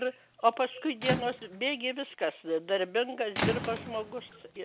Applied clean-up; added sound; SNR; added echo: none; Squeak / Rattle / Slam; 8 dB; none.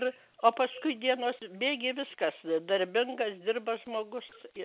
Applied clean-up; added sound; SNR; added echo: none; none; none; none.